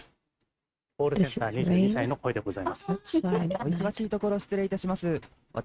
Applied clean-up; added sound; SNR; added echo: neural mask model RNNoise.